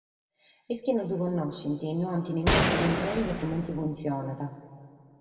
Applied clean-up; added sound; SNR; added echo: none; Gunshot, gunfire; -2 dB; reverberation time 2.1 s.